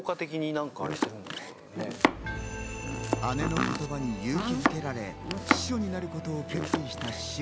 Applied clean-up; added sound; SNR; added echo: none; Domestic sounds, home sounds; 0 dB; none.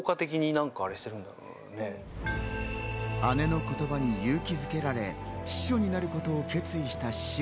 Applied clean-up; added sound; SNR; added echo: none; none; none; none.